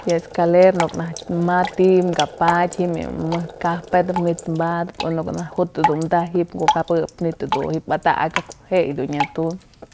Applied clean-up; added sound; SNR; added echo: none; Drip; 9 dB; none.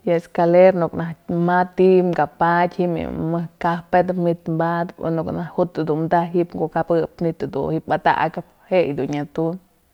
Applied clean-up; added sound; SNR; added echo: none; none; none; none.